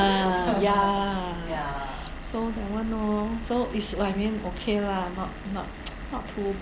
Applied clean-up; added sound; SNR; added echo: none; Engine / Vehicle; 16 dB; none.